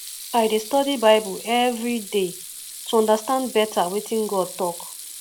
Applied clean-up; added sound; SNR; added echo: none; Sink (filling or washing) / Water tap, faucet; 14 dB; none.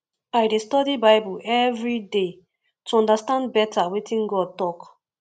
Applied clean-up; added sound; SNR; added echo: none; none; none; none.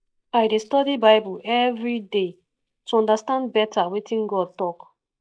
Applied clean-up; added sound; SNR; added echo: neural mask model DeepFilterNet 3.